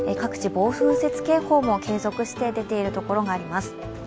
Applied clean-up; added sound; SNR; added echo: none; Fixed-wing aircraft, airplane; 7 dB; none.